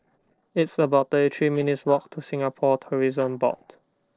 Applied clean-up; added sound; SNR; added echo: neural separator model SepFormer DNS4.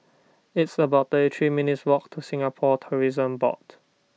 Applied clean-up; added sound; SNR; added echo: none; none; none; none.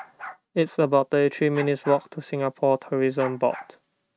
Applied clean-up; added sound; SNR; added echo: neural mask model RNNoise.